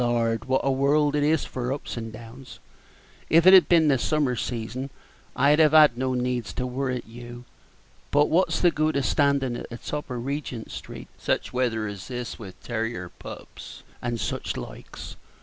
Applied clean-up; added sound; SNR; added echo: none; none; none; none.